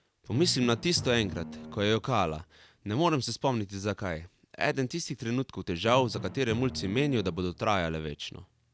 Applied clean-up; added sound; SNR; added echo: none; Drum; 15 dB; none.